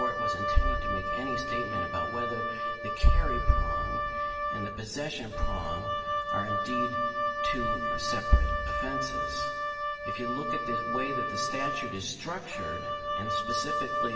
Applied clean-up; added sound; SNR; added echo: none; Wind instrument, woodwind instrument; 0 dB; reverberation time 1.9 s.